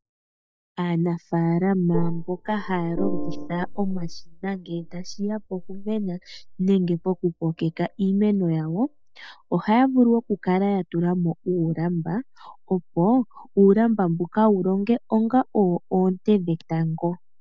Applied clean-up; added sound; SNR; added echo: neural mask model DeepFilterNet 3.